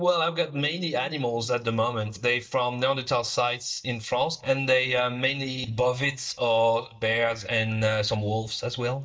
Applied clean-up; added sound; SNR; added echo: neural mask model DeepFilterNet 3.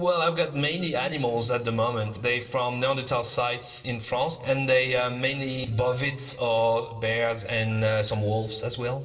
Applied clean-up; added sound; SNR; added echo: neural separator model SepFormer DNS4.